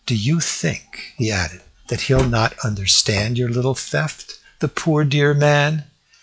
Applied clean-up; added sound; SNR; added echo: classical method log-MMSE.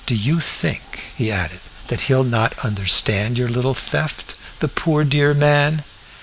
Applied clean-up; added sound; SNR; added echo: none; none; none; none.